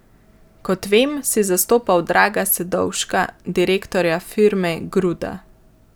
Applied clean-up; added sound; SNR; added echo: none; none; none; none.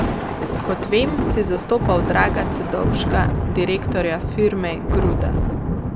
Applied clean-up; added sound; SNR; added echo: none; Thunder; -1 dB; none.